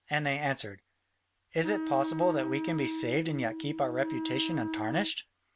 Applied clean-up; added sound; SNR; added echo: none; Wind instrument, woodwind instrument; 4 dB; none.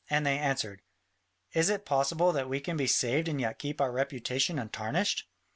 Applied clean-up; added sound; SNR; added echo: none; none; none; none.